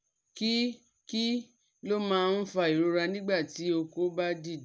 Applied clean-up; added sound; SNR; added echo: none; none; none; none.